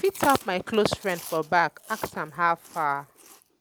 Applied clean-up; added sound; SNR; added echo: none; Chewing, mastication; 17 dB; none.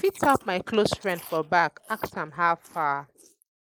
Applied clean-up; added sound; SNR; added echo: neural mask model Resemble Enhance denoiser.